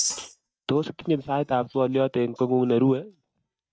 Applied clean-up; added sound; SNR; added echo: neural mask model DeepFilterNet 3.